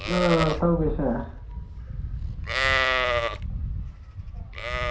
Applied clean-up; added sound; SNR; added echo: none; Livestock, farm animals, working animals; -1 dB; reverberation time 0.5 s.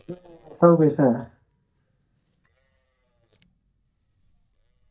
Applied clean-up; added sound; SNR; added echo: neural mask model DeepFilterNet 3.